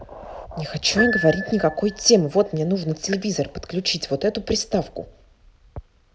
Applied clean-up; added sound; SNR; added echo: none; Piano; 12 dB; none.